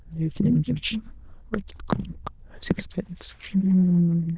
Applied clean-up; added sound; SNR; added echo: neural diffusion model UNIVERSE++.